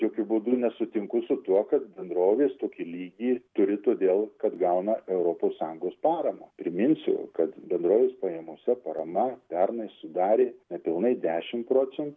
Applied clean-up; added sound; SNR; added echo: none; none; none; none.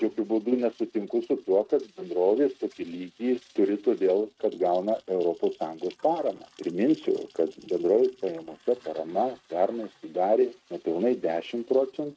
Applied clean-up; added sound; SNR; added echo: neural mask model RNNoise.